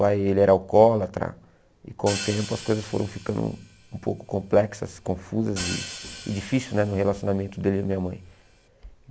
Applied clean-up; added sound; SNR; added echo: none; Hi-hat; 15 dB; none.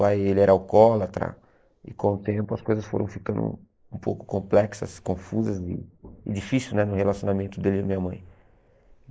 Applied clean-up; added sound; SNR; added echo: neural mask model Resemble Enhance denoiser.